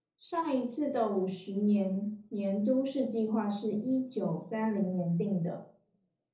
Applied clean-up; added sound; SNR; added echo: neural separator model SepFormer DNS4.